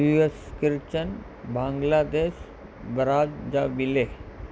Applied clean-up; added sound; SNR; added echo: none; none; none; none.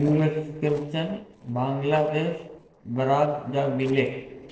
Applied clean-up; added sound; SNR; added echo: neural separator model SepFormer DNS4.